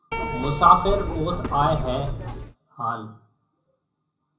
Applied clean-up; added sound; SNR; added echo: none; Keyboard (musical); 4 dB; reverberation time 0.4 s.